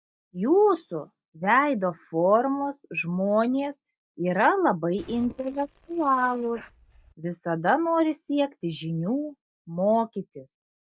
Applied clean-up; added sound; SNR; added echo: neural mask model DeepFilterNet 3.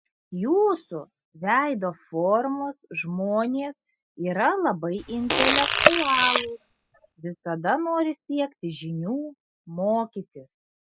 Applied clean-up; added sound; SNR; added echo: classical method spectral subtraction.